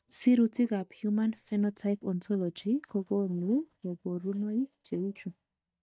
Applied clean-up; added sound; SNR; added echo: neural mask model DeepFilterNet 3.